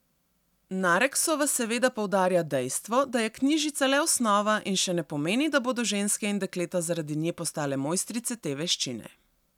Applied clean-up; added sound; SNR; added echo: none; none; none; none.